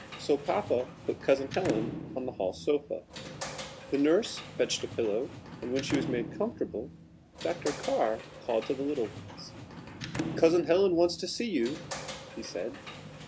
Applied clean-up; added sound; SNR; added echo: none; Sliding door / Slam; 10 dB; none.